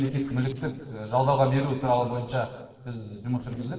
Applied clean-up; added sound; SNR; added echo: neural separator model SepFormer DNS4.